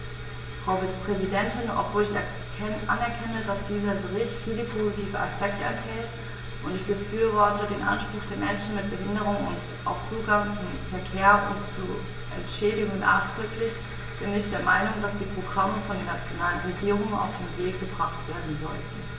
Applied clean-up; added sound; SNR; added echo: none; none; none; reverberation time 0.9 s.